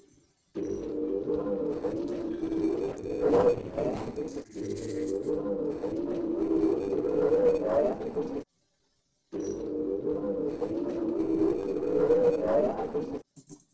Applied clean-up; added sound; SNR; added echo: neural separator model SepFormer DNS4.